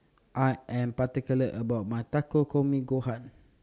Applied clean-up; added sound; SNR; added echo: none; none; none; none.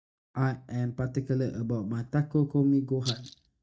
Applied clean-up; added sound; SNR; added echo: neural mask model DeepFilterNet 3.